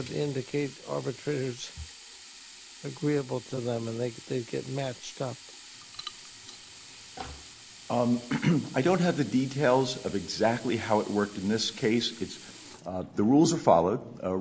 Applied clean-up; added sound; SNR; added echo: none; Sink (filling or washing); 19 dB; none.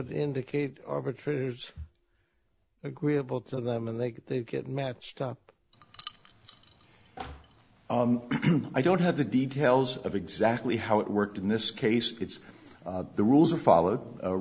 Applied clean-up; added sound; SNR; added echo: none; none; none; none.